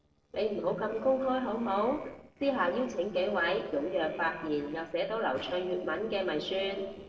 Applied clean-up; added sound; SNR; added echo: neural separator model SepFormer DNS4.